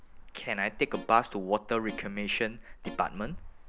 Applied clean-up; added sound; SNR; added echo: none; Traffic noise, roadway noise + Guitar; 13 dB; none.